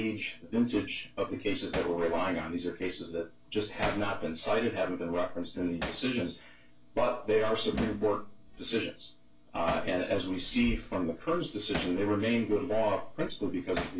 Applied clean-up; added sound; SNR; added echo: none; Hammer; 14 dB; reverberation time 0.2 s.